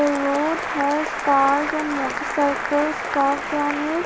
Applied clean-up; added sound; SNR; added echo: none; Applause; 5 dB; none.